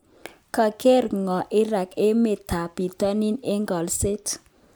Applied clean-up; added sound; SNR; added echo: none; none; none; none.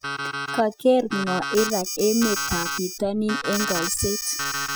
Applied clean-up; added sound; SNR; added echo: classical method spectral subtraction.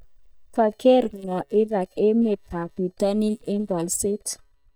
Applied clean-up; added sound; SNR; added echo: neural mask model DeepFilterNet 3.